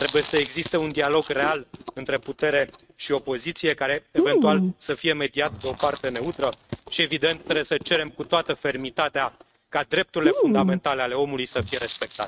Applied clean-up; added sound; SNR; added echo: neural mask model RNNoise.